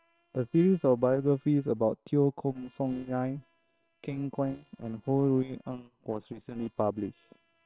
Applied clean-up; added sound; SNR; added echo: neural separator model SepFormer WHAM!.